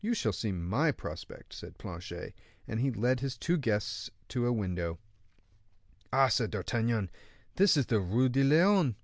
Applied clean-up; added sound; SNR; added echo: none; none; none; none.